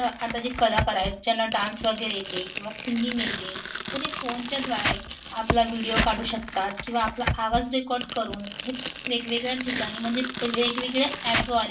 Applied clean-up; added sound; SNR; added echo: none; Tearing; 3 dB; reverberation time 0.2 s.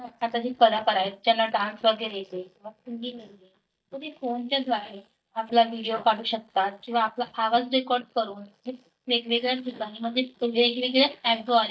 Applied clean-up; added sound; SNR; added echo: neural mask model DeepFilterNet 3.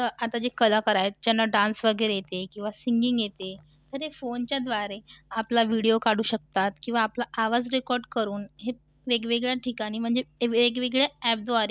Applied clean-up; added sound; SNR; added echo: none; none; none; none.